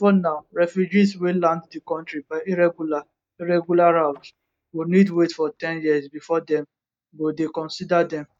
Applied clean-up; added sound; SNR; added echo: neural mask model DeepFilterNet 3.